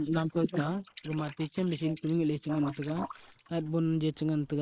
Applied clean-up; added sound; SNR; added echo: neural mask model Resemble Enhance denoiser.